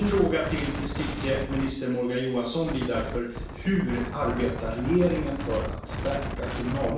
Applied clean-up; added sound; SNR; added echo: none; Wind; 6 dB; reverberation time 0.7 s.